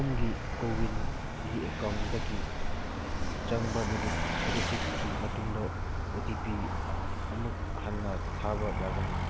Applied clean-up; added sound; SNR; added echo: none; Vehicle; -5 dB; none.